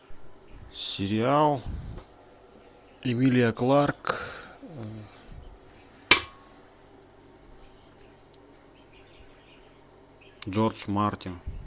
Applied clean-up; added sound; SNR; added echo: none; none; none; none.